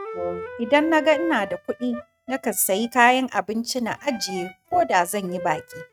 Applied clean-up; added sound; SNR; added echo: neural mask model RNNoise.